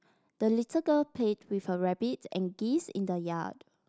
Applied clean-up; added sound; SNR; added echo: none; none; none; none.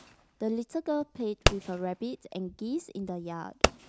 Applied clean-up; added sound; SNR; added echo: none; Fireworks; -1 dB; none.